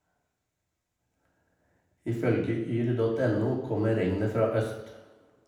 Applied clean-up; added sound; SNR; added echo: none; none; none; reverberation time 0.8 s.